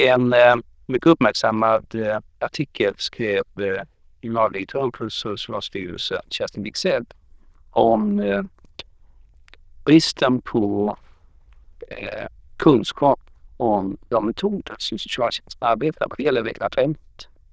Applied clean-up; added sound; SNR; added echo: neural diffusion model UNIVERSE++.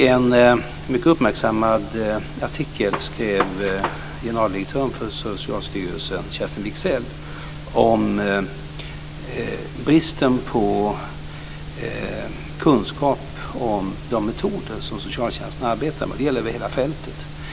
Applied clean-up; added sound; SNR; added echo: none; Gunshot, gunfire; 7 dB; none.